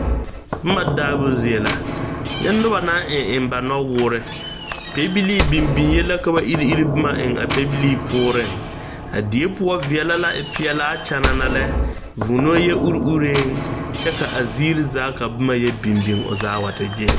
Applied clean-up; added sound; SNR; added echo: none; Knock / Slam; 4 dB; none.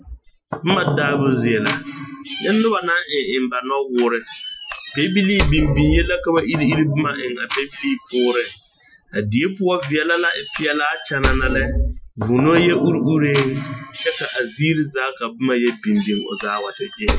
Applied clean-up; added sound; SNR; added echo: classical method Wiener filter.